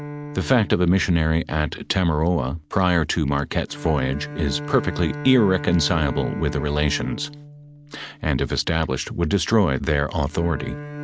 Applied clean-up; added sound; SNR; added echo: none; Bowed string instrument; 13 dB; none.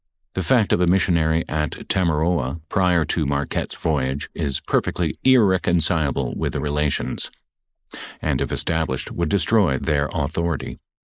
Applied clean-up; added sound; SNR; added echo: neural mask model Resemble Enhance denoiser.